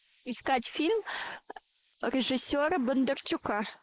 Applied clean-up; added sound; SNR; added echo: neural mask model Resemble Enhance denoiser.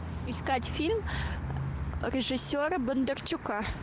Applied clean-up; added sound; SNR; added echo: none; Bass guitar; 11 dB; none.